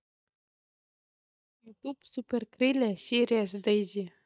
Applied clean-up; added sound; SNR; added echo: neural mask model DeepFilterNet 3.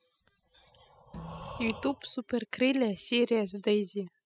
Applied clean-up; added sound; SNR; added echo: classical method spectral subtraction.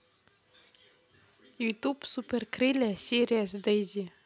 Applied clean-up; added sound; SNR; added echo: none; none; none; none.